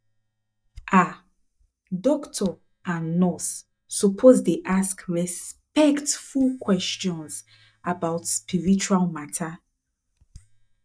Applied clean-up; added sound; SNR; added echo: neural mask model DeepFilterNet 3.